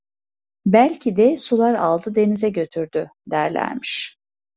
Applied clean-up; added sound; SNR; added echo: none; none; none; none.